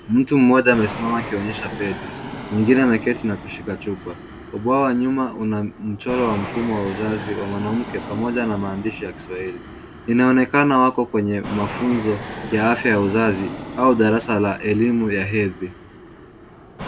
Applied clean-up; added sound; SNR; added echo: none; Fixed-wing aircraft, airplane; 13 dB; none.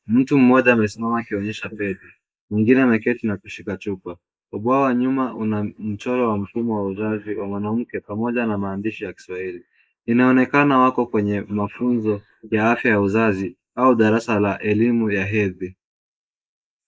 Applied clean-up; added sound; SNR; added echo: neural mask model Resemble Enhance denoiser.